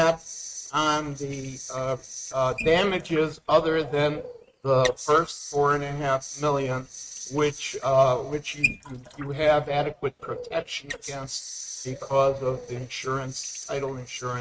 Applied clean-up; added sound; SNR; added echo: neural mask model RNNoise.